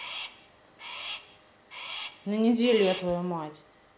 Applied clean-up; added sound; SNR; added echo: none; Crow; 12 dB; none.